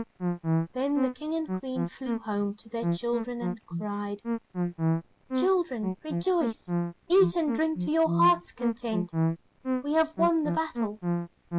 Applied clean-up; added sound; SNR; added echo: neural mask model Resemble Enhance denoiser.